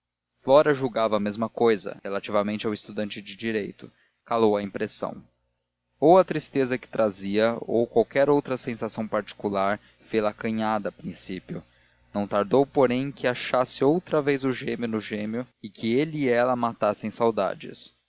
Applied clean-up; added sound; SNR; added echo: none; none; none; none.